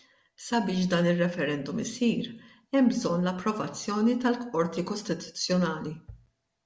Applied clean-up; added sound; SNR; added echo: none; none; none; none.